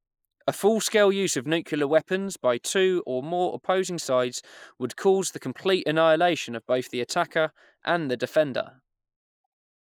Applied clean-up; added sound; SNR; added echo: neural mask model Resemble Enhance denoiser.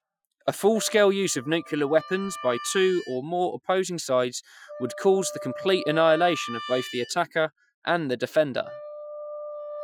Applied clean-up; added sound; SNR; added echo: classical method Wiener filter.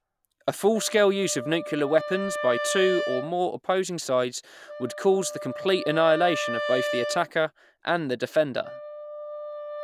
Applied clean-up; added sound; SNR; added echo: none; Wind instrument, woodwind instrument; 8 dB; none.